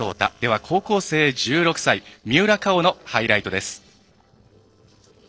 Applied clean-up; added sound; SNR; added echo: neural separator model SepFormer DNS4.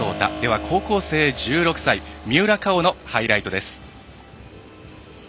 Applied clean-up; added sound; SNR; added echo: none; Keyboard (musical); 14 dB; none.